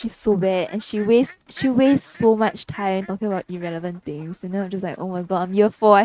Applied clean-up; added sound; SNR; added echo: neural mask model RNNoise.